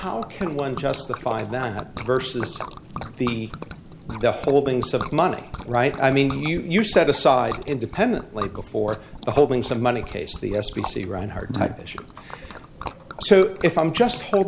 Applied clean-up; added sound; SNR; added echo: none; Liquid; 13 dB; none.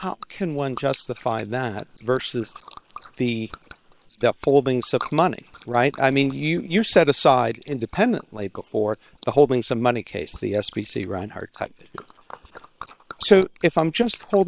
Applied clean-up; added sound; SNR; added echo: neural separator model SepFormer WHAM!.